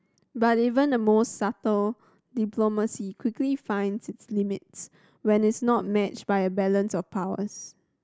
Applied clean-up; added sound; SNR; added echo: none; none; none; none.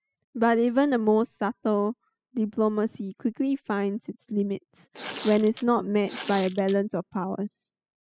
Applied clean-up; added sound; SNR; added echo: classical method spectral subtraction.